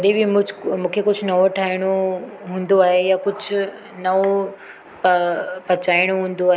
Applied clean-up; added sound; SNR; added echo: none; none; none; none.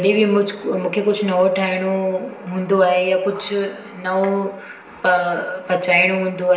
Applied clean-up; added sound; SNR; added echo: none; none; none; reverberation time 0.8 s.